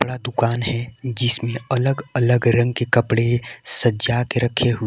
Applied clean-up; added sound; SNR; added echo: none; none; none; none.